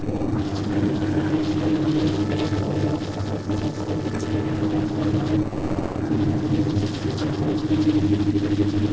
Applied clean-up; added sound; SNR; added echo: neural separator model SepFormer DNS4.